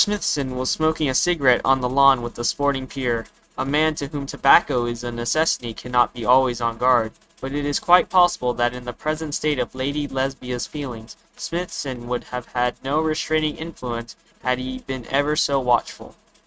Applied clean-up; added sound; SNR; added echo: neural mask model RNNoise.